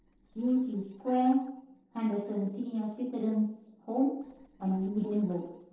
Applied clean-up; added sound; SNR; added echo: neural separator model SepFormer DNS4.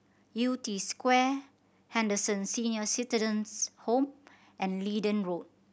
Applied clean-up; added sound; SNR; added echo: none; none; none; none.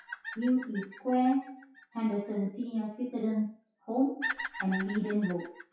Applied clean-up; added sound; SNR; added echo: classical method WPE with log-MMSE.